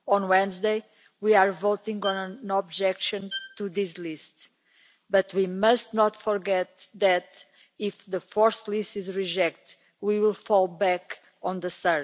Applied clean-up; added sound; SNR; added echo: none; Bowed string instrument; 14 dB; none.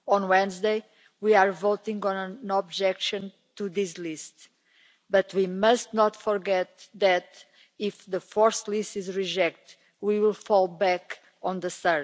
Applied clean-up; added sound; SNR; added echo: none; none; none; none.